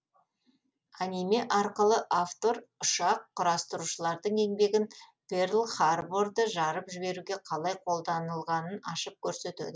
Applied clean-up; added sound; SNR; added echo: none; none; none; none.